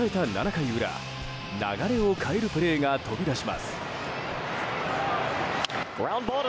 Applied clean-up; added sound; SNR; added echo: none; none; none; none.